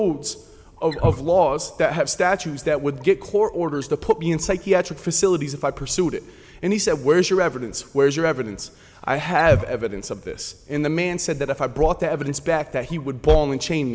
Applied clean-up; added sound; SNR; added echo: none; Wild animals; 14 dB; none.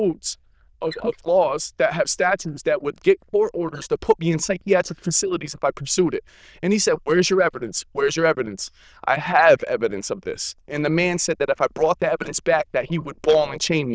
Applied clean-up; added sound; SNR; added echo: neural diffusion model UNIVERSE++.